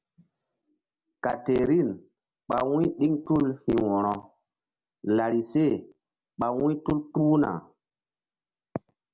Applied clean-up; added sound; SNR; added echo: none; none; none; none.